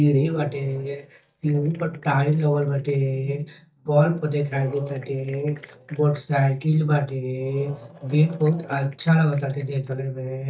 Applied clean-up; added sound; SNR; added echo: neural mask model DeepFilterNet 3.